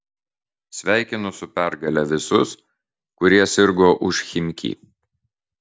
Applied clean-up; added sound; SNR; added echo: none; none; none; none.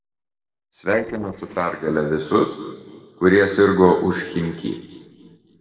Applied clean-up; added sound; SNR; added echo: neural separator model SepFormer DNS4.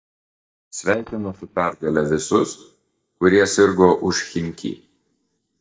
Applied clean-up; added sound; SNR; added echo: neural mask model DeepFilterNet 3.